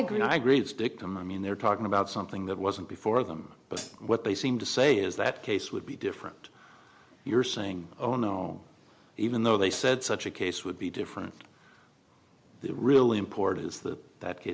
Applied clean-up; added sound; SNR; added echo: none; Hi-hat; 13 dB; none.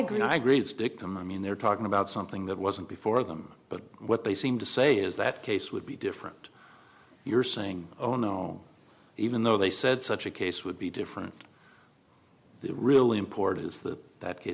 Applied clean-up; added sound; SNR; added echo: none; none; none; none.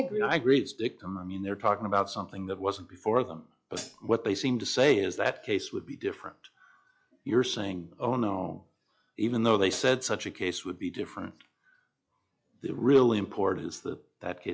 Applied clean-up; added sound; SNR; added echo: classical method log-MMSE.